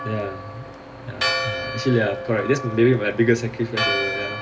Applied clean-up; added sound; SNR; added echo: none; Church bell; 5 dB; reverberation time 1.6 s.